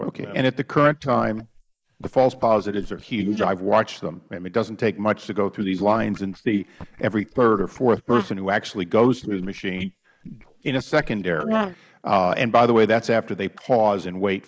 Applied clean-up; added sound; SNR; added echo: neural mask model Resemble Enhance denoiser.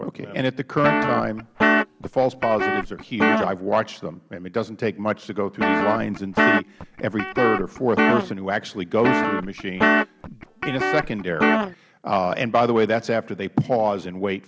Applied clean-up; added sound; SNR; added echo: none; Guitar; -2 dB; none.